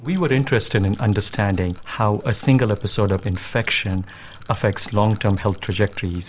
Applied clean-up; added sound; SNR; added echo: none; Rattle / Rattle (instrument); 16 dB; none.